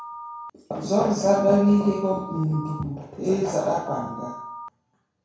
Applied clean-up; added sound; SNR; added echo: none; Telephone; 16 dB; reverberation time 0.6 s.